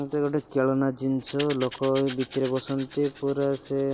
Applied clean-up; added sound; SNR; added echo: none; Rattle / Rattle (instrument); 5 dB; none.